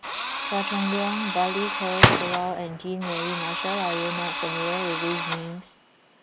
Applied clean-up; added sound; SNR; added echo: none; Drill + Gunshot, gunfire; -2 dB; none.